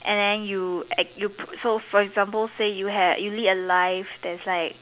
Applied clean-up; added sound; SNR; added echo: none; none; none; none.